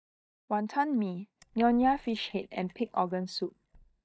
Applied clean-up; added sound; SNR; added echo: neural mask model DeepFilterNet 3.